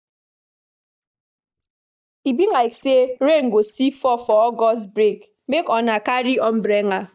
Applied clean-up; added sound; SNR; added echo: neural mask model DeepFilterNet 3.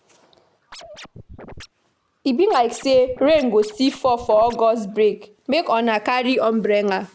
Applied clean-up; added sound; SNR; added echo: none; Scratching (performance technique); 20 dB; none.